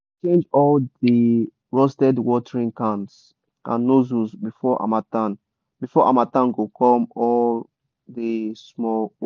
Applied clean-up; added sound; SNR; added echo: none; none; none; none.